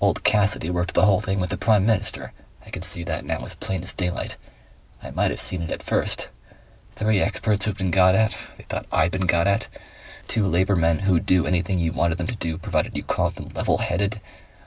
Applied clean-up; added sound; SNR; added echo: none; none; none; none.